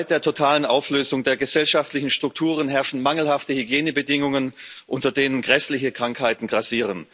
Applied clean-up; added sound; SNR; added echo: none; none; none; none.